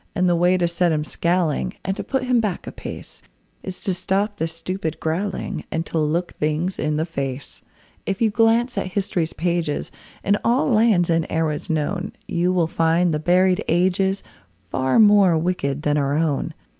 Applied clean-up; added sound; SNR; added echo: none; none; none; none.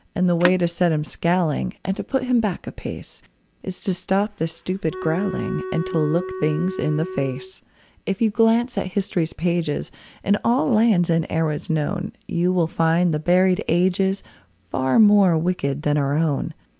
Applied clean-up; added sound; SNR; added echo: none; Wind instrument, woodwind instrument + Telephone; 10 dB; none.